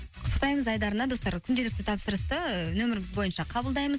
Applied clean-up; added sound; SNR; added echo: none; none; none; none.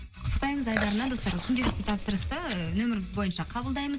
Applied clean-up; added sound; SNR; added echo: none; Chewing, mastication; 6 dB; reverberation time 0.3 s.